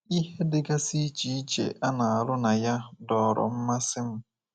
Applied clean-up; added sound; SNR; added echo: none; none; none; none.